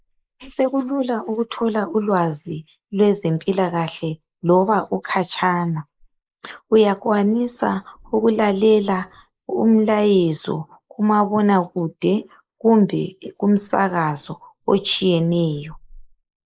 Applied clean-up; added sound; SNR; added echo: neural mask model Resemble Enhance denoiser.